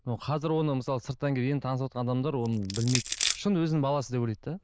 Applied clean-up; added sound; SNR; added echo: neural diffusion model UNIVERSE++.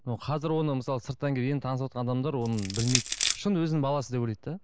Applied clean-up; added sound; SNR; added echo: none; Crushing; 1 dB; none.